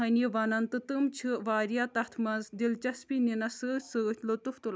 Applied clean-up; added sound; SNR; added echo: none; none; none; none.